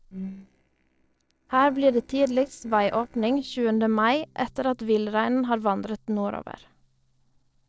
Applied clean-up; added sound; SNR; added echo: neural separator model SepFormer DNS4.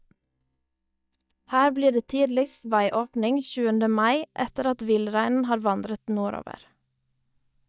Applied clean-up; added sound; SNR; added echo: neural mask model DeepFilterNet 3.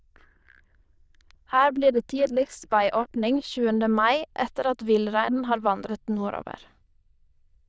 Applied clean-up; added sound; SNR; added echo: neural diffusion model UNIVERSE++.